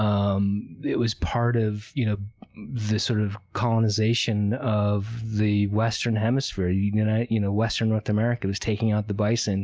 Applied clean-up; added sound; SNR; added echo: none; none; none; none.